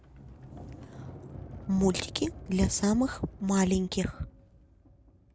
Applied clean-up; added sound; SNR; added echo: none; Sliding door; 15 dB; none.